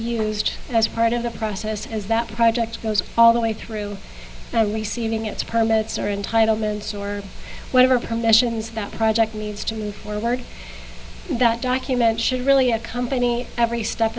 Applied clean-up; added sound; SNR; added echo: none; none; none; none.